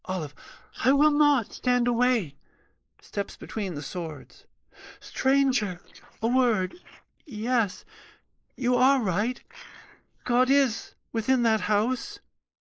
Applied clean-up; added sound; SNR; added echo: neural mask model Resemble Enhance denoiser.